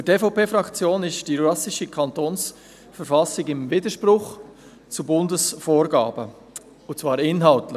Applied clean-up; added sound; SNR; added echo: none; none; none; none.